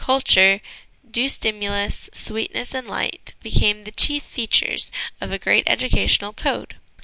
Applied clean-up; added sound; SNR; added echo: none; none; none; none.